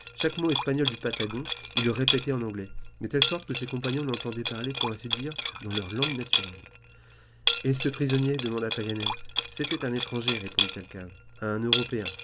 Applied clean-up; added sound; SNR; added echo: none; Liquid; -1 dB; none.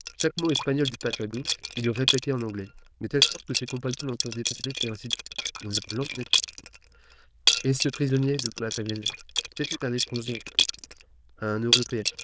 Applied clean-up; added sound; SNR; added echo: neural diffusion model UNIVERSE++.